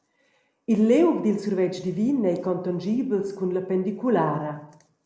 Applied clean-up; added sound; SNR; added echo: none; none; none; none.